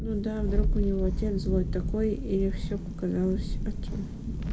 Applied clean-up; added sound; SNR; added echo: none; Thunderstorm; -1 dB; none.